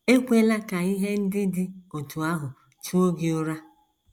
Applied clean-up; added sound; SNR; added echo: none; none; none; none.